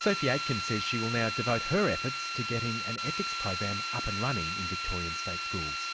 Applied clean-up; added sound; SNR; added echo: none; Drill; 1 dB; none.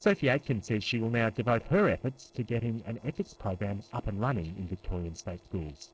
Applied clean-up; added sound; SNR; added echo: neural separator model SepFormer DNS4.